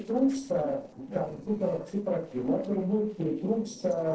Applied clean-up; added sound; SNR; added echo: neural separator model SepFormer DNS4.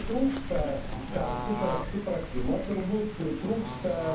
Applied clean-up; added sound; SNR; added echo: none; Bird / Fowl; 4 dB; reverberation time 0.7 s.